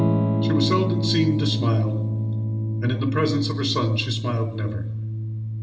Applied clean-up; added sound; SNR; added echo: none; Electric guitar / Strum; -2 dB; reverberation time 0.6 s.